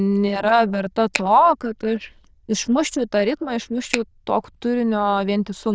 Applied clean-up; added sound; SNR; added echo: neural diffusion model UNIVERSE++.